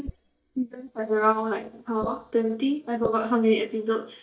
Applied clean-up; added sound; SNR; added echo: neural mask model DeepFilterNet 3.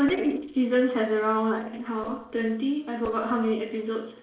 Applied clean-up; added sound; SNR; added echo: neural separator model SepFormer DNS4.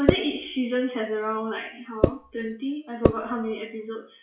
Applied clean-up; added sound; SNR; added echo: classical method WPE with log-MMSE.